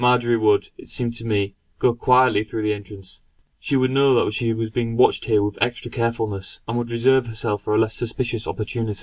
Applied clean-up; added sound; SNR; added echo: none; none; none; none.